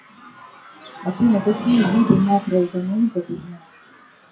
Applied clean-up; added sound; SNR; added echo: classical method WPE with log-MMSE.